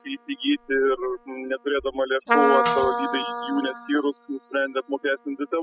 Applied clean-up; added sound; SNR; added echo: classical method spectral subtraction.